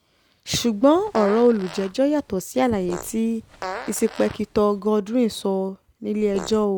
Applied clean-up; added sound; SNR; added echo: none; Fart + Fart; 14 dB; none.